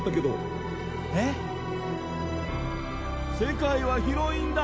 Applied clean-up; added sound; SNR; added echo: none; none; none; none.